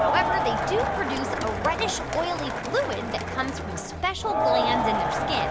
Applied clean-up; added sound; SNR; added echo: none; Crowd; -2 dB; none.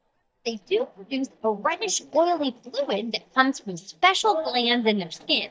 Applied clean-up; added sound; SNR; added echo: neural mask model DeepFilterNet 3.